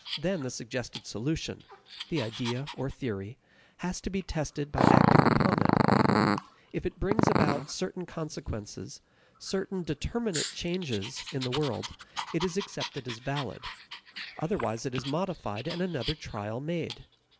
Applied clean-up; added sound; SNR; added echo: none; Growling; -2 dB; none.